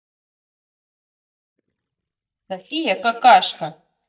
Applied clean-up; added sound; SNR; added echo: neural mask model DeepFilterNet 3.